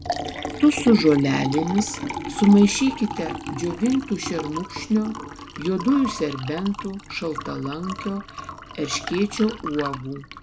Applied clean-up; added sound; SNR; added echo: none; Liquid; 10 dB; none.